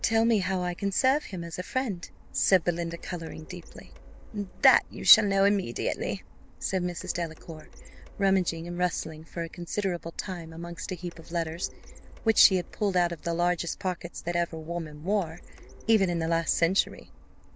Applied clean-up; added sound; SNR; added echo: none; Printer; 17 dB; none.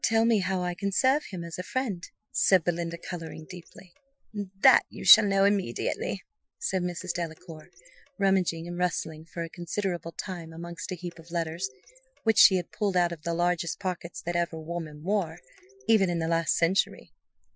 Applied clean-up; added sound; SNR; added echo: classical method Wiener filter.